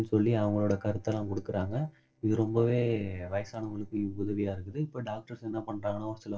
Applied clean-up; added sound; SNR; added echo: neural separator model SepFormer DNS4.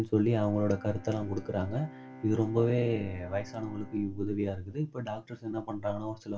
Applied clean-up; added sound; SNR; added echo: none; Bowed string instrument; 19 dB; reverberation time 0.2 s.